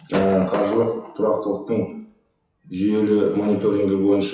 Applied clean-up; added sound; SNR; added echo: classical method WPE with log-MMSE.